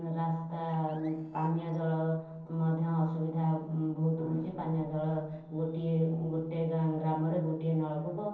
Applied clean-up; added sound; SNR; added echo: neural separator model SepFormer DNS4.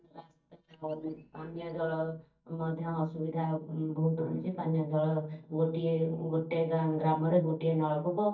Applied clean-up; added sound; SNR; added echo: neural mask model DeepFilterNet 3.